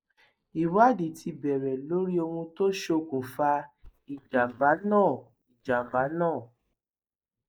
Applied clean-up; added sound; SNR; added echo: neural mask model DeepFilterNet 3.